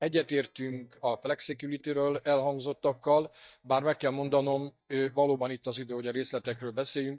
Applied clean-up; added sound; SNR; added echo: neural mask model DeepFilterNet 3.